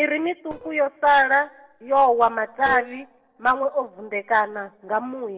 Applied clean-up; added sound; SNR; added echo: neural separator model SepFormer DNS4.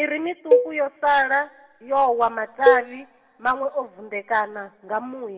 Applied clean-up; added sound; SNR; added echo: none; Cowbell; 0 dB; reverberation time 1.9 s.